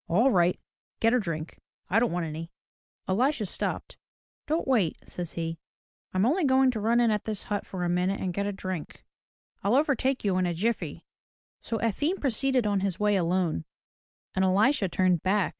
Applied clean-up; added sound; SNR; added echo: none; none; none; none.